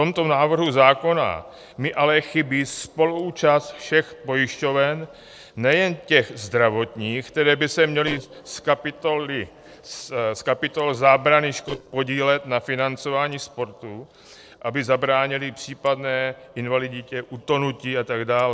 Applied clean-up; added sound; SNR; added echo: neural separator model SepFormer DNS4.